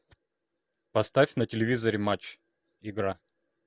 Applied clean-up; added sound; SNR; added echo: none; none; none; none.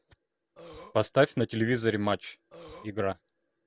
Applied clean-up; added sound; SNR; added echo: none; Burping, eructation; 18 dB; none.